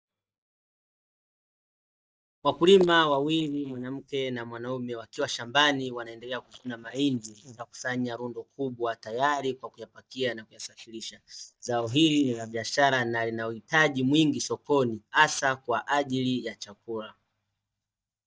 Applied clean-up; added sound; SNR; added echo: neural mask model DeepFilterNet 3.